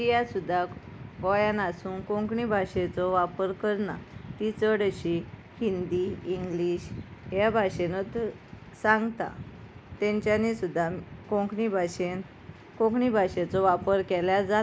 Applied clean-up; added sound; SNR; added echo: none; none; none; none.